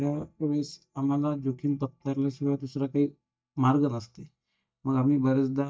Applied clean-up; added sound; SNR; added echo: neural mask model DeepFilterNet 3.